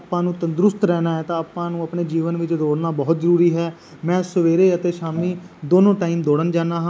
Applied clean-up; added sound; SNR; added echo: none; none; none; none.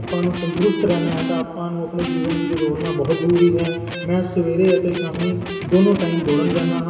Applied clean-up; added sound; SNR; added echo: none; Electric guitar; 7 dB; reverberation time 2.3 s.